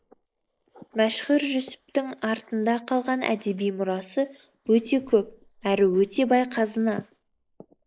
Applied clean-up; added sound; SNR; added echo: neural mask model Resemble Enhance denoiser.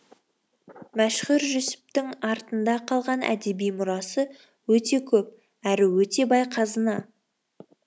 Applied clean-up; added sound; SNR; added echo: none; none; none; none.